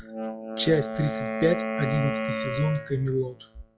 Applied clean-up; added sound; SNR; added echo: classical method log-MMSE.